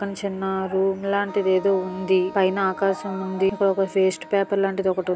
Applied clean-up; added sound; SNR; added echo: none; Wind instrument, woodwind instrument; 19 dB; none.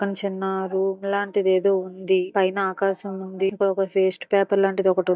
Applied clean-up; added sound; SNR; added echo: neural mask model DeepFilterNet 3.